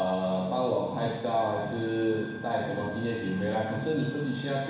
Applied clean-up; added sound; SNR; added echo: none; Wind instrument, woodwind instrument; 17 dB; reverberation time 1.1 s.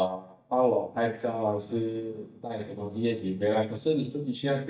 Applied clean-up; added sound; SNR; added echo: neural mask model DeepFilterNet 3.